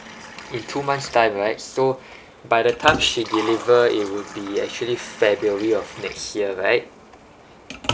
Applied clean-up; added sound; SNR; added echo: none; Liquid; 12 dB; none.